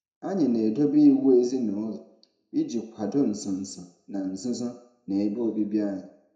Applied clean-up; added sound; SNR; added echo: none; none; none; reverberation time 0.5 s.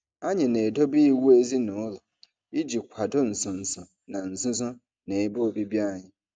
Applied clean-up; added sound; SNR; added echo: none; none; none; none.